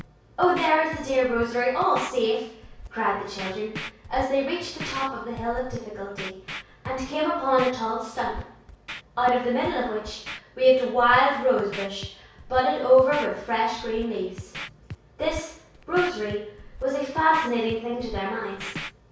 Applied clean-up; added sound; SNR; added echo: none; Scratching (performance technique); 15 dB; reverberation time 0.6 s.